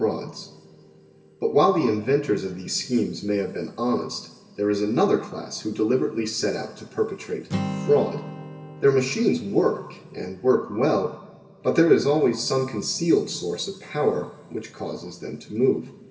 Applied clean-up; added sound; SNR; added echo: none; Acoustic guitar; 17 dB; reverberation time 1.7 s.